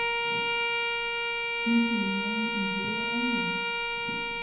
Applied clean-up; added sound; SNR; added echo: none; Bowed string instrument; -4 dB; reverberation time 0.9 s.